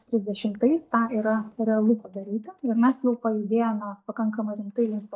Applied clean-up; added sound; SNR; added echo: neural mask model DeepFilterNet 3.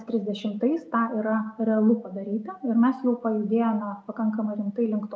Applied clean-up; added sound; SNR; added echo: none; none; none; none.